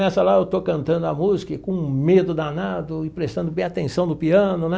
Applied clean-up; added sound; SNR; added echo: none; none; none; none.